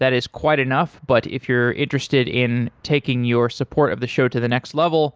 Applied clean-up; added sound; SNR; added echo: none; none; none; none.